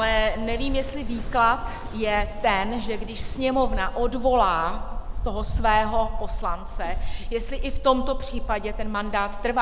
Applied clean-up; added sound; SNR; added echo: none; Mechanical fan; 2 dB; none.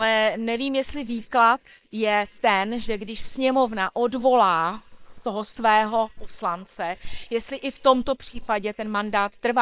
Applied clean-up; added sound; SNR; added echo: neural separator model SepFormer WHAM!.